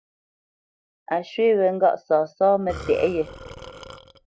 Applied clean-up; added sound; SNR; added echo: none; Burping, eructation; 15 dB; none.